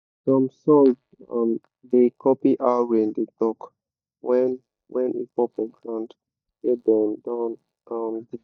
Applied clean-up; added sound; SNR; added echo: neural mask model DeepFilterNet 3.